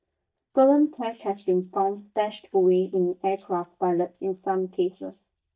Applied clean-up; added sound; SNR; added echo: neural mask model DeepFilterNet 3.